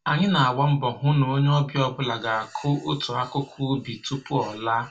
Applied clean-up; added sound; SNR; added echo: none; none; none; reverberation time 0.2 s.